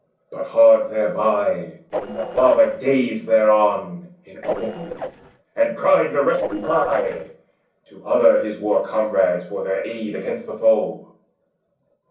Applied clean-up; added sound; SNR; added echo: neural separator model SepFormer DNS4.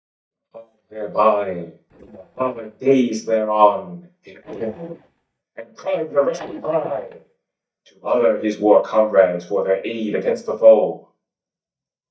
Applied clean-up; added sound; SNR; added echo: neural mask model DeepFilterNet 3.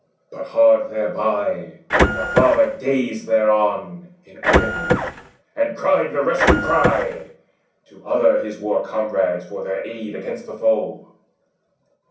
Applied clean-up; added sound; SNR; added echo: none; Printer; -2 dB; reverberation time 0.6 s.